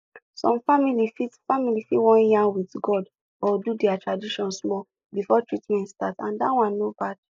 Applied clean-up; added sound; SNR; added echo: neural mask model Resemble Enhance denoiser.